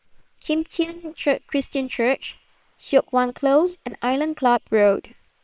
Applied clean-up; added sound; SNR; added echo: neural separator model SepFormer WHAM!.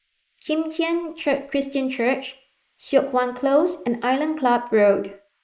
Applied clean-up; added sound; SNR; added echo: neural mask model Resemble Enhance denoiser.